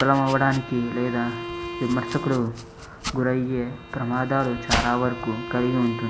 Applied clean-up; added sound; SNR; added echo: none; Domestic sounds, home sounds + Bowed string instrument; 8 dB; none.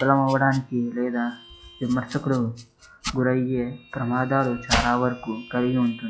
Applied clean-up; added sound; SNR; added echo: classical method log-MMSE.